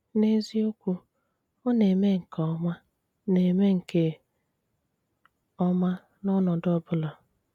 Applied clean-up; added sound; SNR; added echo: none; none; none; none.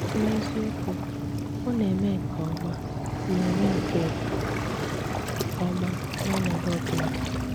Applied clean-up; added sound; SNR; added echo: none; Waves, surf; -1 dB; none.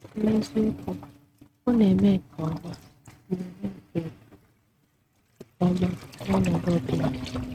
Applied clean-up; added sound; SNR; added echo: neural mask model RNNoise.